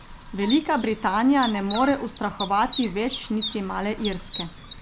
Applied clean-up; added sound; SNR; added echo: none; Chirp, tweet; 4 dB; none.